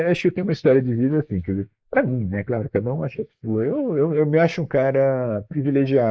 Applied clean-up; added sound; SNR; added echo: neural mask model Resemble Enhance denoiser.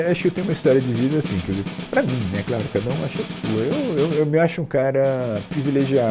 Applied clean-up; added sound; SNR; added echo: none; Snare drum; 10 dB; none.